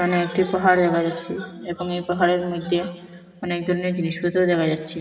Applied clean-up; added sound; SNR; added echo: none; none; none; reverberation time 1.9 s.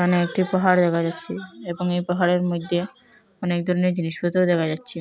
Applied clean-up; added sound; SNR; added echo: none; none; none; none.